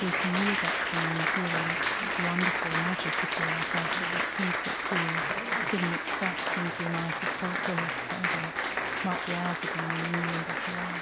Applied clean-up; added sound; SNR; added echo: none; Applause; -5 dB; none.